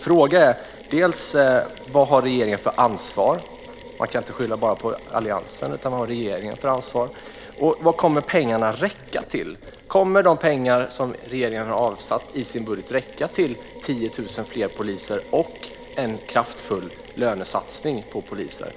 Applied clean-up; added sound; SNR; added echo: none; Mechanisms; 19 dB; none.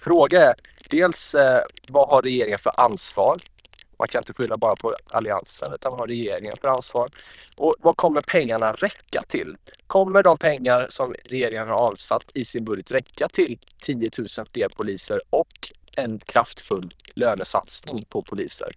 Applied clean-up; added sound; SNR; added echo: neural diffusion model UNIVERSE++.